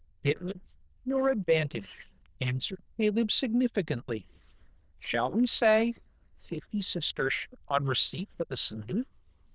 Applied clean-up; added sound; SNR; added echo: neural diffusion model UNIVERSE++.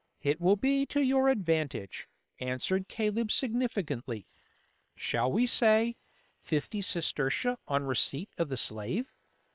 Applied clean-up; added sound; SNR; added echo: neural separator model SepFormer WHAM!.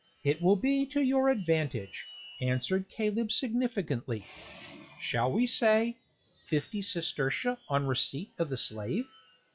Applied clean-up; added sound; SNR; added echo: classical method log-MMSE.